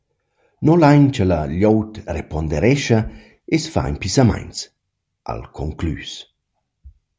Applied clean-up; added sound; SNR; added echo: none; none; none; none.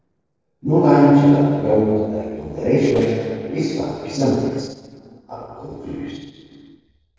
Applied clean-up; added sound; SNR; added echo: neural separator model SepFormer DNS4.